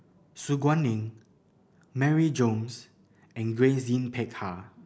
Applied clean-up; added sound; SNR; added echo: none; none; none; none.